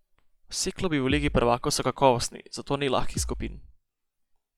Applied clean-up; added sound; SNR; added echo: classical method log-MMSE.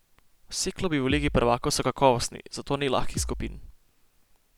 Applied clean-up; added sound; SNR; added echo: none; Bass drum; 6 dB; none.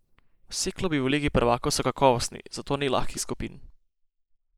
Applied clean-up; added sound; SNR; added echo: neural mask model Resemble Enhance denoiser.